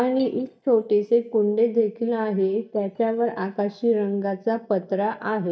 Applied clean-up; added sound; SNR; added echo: neural mask model DeepFilterNet 3.